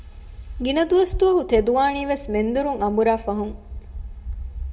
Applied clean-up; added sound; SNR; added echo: none; none; none; reverberation time 0.5 s.